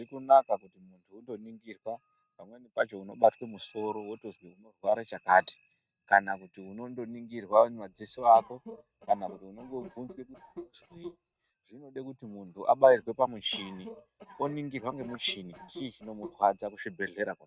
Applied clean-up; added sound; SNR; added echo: neural mask model RNNoise.